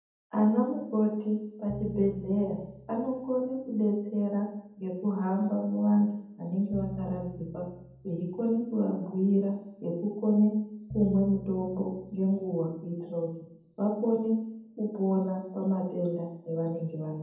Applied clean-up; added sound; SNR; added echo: none; Piano; 17 dB; reverberation time 0.8 s.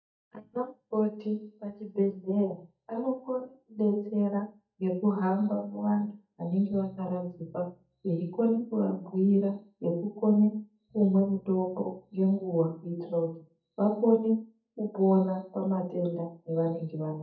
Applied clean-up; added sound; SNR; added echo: neural mask model DeepFilterNet 3.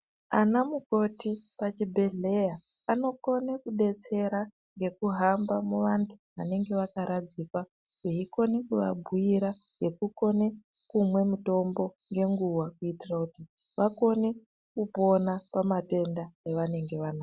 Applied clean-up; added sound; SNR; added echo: none; none; none; none.